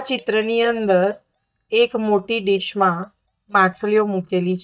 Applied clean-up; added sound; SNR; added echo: neural mask model DeepFilterNet 3.